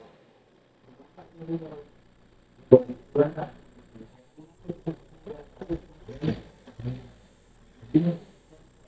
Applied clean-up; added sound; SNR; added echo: neural mask model DeepFilterNet 3.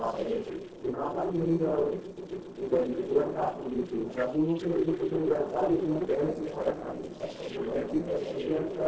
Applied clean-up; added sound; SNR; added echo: neural separator model SepFormer DNS4.